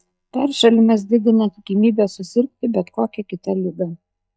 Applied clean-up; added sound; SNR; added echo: neural mask model DeepFilterNet 3.